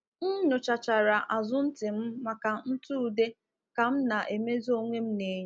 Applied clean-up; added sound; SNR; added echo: none; none; none; none.